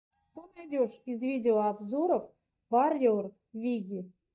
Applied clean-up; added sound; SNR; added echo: neural mask model DeepFilterNet 3.